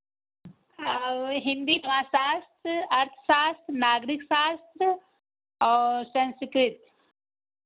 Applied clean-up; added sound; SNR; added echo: none; none; none; none.